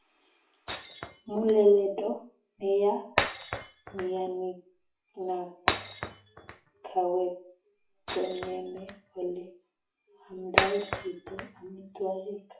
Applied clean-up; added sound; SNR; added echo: classical method WPE with log-MMSE.